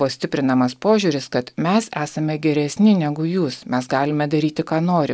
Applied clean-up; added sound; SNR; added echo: none; none; none; none.